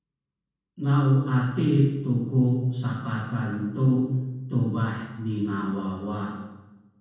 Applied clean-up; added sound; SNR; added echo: none; none; none; reverberation time 1.2 s.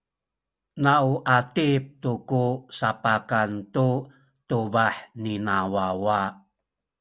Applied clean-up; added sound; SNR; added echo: none; none; none; none.